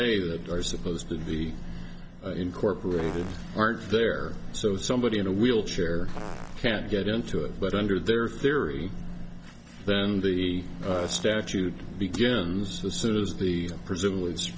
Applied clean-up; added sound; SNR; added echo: none; Fart; 16 dB; none.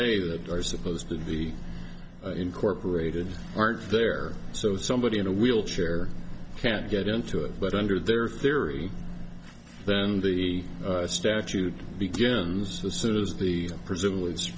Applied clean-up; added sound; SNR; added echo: none; none; none; none.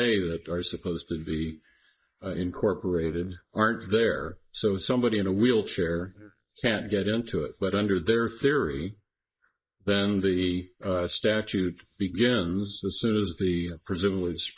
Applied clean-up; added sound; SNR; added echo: neural mask model Resemble Enhance denoiser.